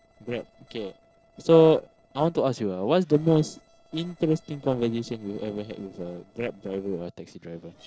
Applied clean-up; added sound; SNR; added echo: neural separator model SepFormer DNS4.